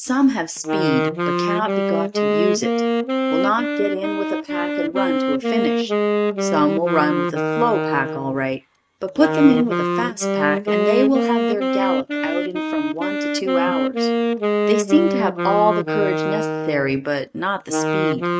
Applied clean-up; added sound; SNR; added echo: neural mask model RNNoise.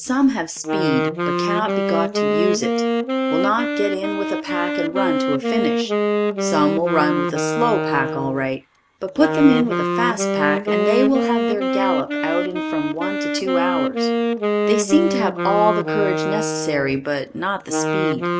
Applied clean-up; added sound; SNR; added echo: none; Wind instrument, woodwind instrument; -1 dB; none.